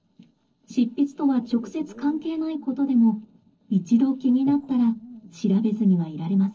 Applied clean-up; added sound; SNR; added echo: neural separator model SepFormer DNS4.